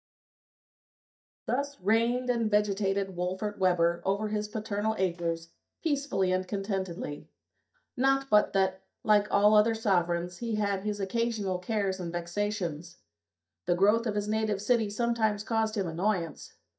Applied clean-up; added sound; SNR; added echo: neural mask model DeepFilterNet 3.